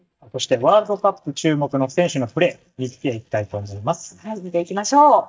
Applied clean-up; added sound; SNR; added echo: neural mask model DeepFilterNet 3.